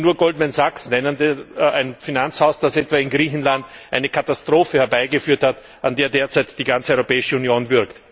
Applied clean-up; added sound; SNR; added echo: none; Wind instrument, woodwind instrument; 15 dB; none.